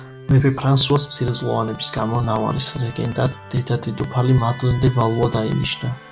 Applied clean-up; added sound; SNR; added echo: none; Musical instrument; 17 dB; none.